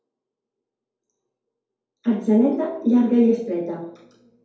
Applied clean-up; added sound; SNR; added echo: none; Ringtone; 17 dB; reverberation time 2.3 s.